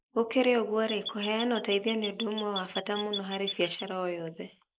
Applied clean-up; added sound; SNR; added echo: neural mask model Resemble Enhance denoiser.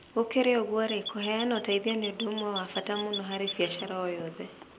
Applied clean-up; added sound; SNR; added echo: none; Squeak / Chirp, tweet; 0 dB; none.